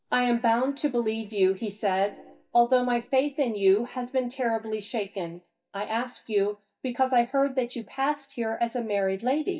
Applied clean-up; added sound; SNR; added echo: neural mask model DeepFilterNet 3.